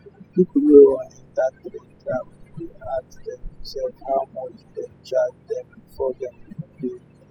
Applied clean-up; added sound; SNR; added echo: classical method spectral subtraction.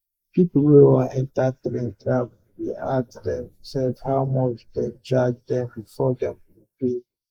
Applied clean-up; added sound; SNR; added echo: neural mask model Resemble Enhance denoiser.